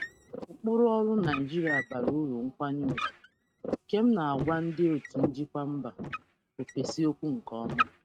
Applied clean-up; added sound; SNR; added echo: neural mask model RNNoise.